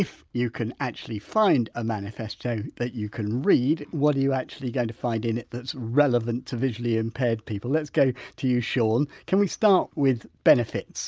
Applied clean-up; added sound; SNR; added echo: none; none; none; none.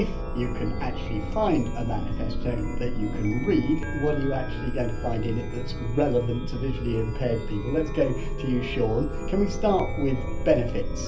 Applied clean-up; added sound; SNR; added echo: none; Chime; 1 dB; reverberation time 0.3 s.